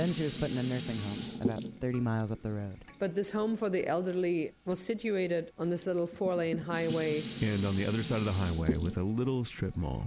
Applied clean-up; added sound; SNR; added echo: none; Dishes, pots, and pans; 7 dB; none.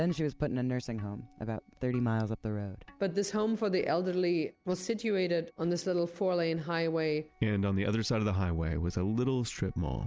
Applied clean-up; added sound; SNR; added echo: none; none; none; none.